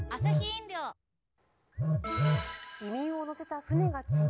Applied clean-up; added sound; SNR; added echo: none; Telephone; -4 dB; none.